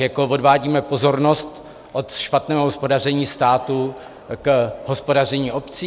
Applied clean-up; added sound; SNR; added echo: none; none; none; none.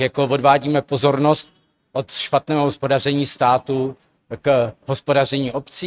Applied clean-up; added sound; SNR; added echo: neural mask model RNNoise.